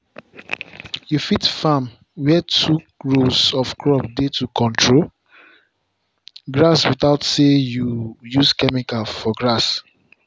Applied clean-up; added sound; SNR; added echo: none; none; none; none.